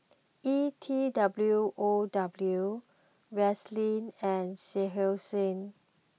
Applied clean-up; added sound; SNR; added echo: none; none; none; none.